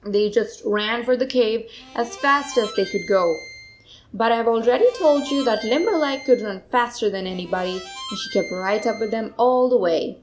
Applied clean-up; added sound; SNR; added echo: none; Harmonica; 16 dB; none.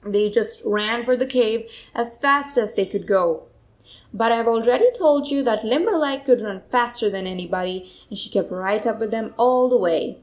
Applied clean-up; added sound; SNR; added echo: none; none; none; none.